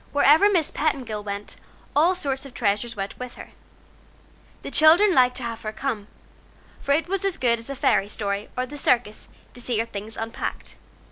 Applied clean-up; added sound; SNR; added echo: none; none; none; none.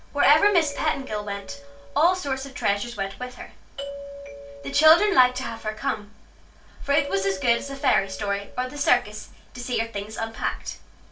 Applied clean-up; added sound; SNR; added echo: none; Doorbell; 13 dB; reverberation time 0.3 s.